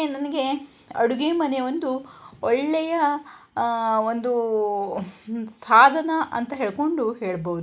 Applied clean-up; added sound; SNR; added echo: none; none; none; none.